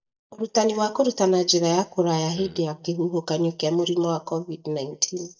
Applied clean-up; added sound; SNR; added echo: neural mask model DeepFilterNet 3.